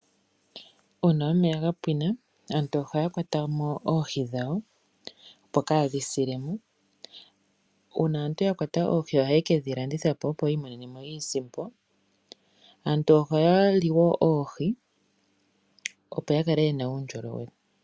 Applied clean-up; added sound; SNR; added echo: none; none; none; none.